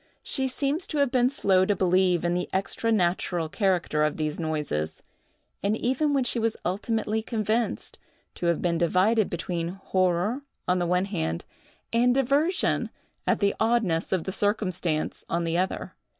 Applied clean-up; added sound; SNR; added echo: none; none; none; none.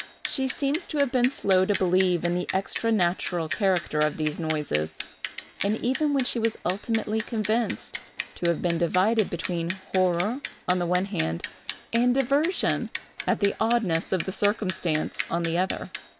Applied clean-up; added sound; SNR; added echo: none; Bicycle; 12 dB; none.